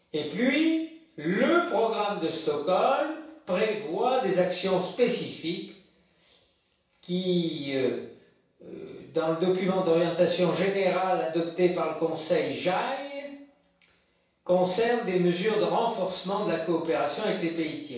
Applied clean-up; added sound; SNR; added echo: none; none; none; reverberation time 0.7 s.